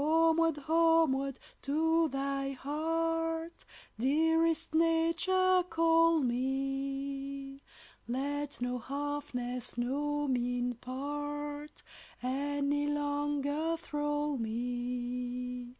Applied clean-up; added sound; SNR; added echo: none; none; none; none.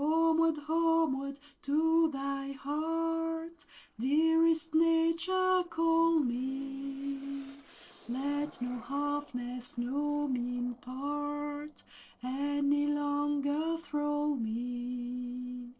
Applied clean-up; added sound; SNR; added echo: neural separator model SepFormer DNS4.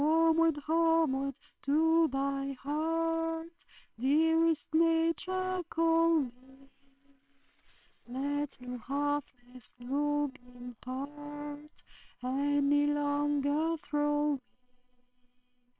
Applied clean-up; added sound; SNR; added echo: neural separator model SepFormer WHAMR!.